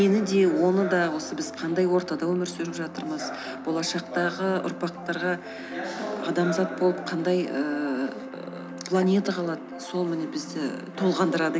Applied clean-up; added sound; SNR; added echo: none; none; none; none.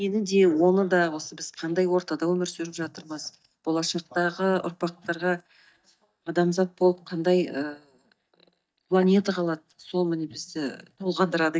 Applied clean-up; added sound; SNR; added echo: neural mask model DeepFilterNet 3.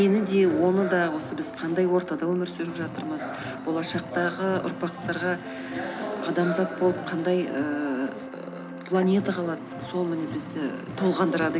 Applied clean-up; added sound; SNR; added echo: none; Bowed string instrument + Car; 17 dB; none.